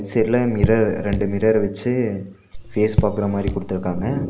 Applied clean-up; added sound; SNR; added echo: none; Raindrop / Drip; 5 dB; none.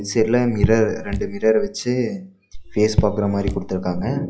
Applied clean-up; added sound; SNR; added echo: classical method log-MMSE.